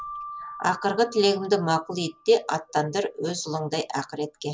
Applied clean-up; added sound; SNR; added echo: none; Keyboard (musical); 18 dB; none.